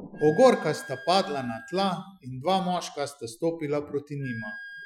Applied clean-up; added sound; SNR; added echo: classical method Wiener filter.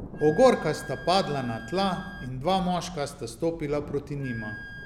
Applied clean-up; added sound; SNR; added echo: none; Thunder + Wind instrument, woodwind instrument; 14 dB; none.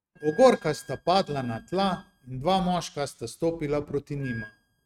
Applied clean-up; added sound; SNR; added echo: neural mask model RNNoise.